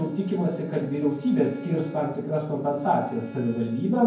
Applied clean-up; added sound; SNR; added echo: none; Bowed string instrument; 18 dB; reverberation time 0.9 s.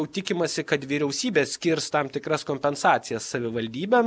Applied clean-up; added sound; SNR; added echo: none; none; none; none.